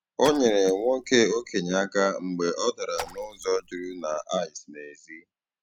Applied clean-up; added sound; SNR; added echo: none; Raindrop / Splash, splatter; 16 dB; none.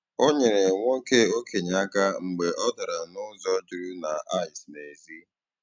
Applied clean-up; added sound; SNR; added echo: none; none; none; none.